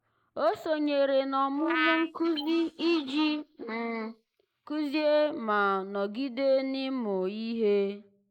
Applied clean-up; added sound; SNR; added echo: neural mask model Resemble Enhance denoiser.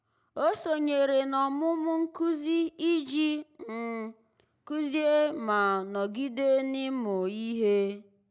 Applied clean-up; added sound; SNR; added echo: none; none; none; none.